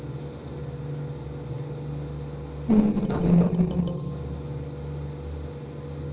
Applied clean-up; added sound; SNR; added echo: neural separator model SepFormer DNS4.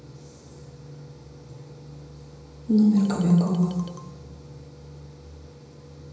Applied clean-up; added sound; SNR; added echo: none; Marimba, xylophone; 20 dB; reverberation time 1.0 s.